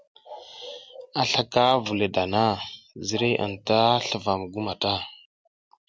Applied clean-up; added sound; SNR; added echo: none; none; none; none.